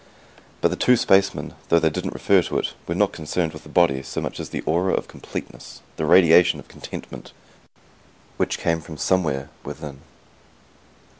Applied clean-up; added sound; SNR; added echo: none; none; none; none.